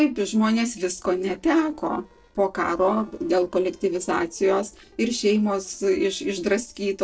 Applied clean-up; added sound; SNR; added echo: neural separator model SepFormer DNS4.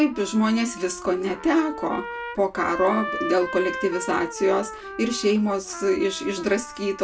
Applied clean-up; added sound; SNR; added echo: none; Trumpet; 11 dB; reverberation time 0.2 s.